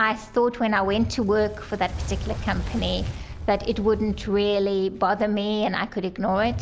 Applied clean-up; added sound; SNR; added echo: none; Fire; 10 dB; none.